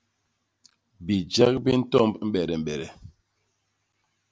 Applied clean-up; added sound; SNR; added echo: none; none; none; none.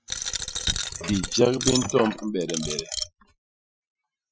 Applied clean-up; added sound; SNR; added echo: classical method Wiener filter.